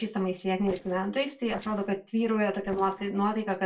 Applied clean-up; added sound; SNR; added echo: neural separator model SepFormer DNS4.